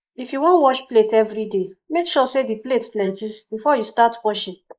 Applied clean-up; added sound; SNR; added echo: neural mask model Resemble Enhance denoiser.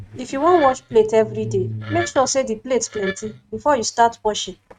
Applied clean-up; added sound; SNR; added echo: neural mask model RNNoise.